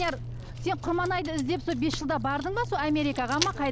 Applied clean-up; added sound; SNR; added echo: none; Chewing, mastication; 7 dB; none.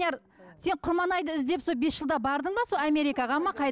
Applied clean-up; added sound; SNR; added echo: none; none; none; none.